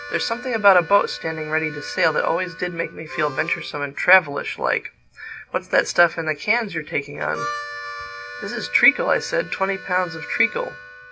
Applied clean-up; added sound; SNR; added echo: none; Harmonica; 14 dB; none.